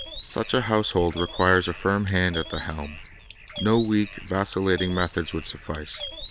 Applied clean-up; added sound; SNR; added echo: none; Bird; 10 dB; none.